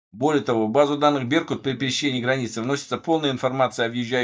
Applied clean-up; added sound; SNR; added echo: neural mask model DeepFilterNet 3.